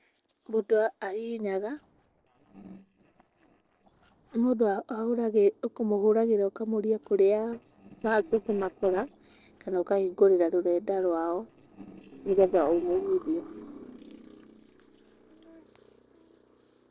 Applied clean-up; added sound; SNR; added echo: neural separator model SepFormer DNS4.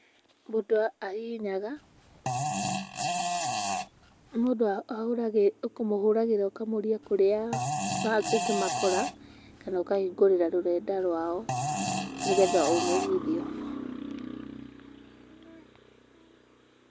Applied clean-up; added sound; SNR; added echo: none; Fart; 3 dB; none.